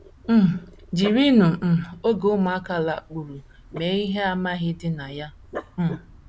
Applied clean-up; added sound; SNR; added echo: none; Dog; 19 dB; none.